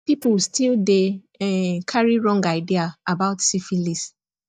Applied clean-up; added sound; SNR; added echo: neural mask model DeepFilterNet 3.